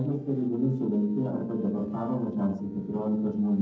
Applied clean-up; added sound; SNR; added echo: neural separator model SepFormer DNS4.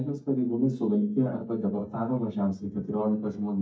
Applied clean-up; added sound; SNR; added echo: neural mask model DeepFilterNet 3.